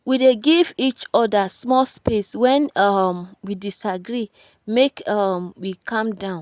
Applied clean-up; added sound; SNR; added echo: none; none; none; none.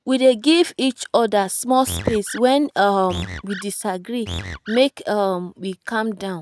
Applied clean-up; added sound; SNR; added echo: neural mask model RNNoise.